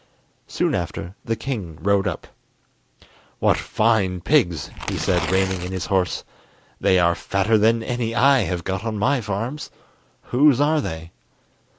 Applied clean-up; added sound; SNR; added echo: none; Tearing; 9 dB; none.